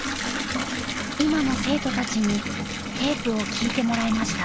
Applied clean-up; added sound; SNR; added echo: none; Bathtub (filling or washing) / Water tap, faucet; 2 dB; none.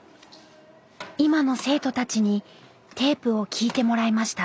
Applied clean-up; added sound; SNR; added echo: none; none; none; none.